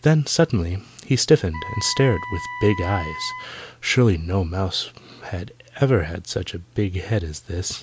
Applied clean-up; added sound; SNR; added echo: none; Wind instrument, woodwind instrument; 11 dB; none.